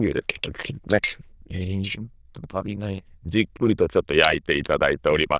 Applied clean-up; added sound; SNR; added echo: neural diffusion model UNIVERSE++.